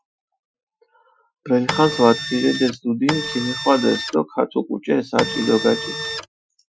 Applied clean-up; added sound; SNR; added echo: classical method Wiener filter.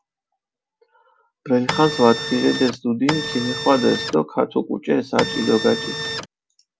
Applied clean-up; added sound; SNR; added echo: none; Printer; 5 dB; none.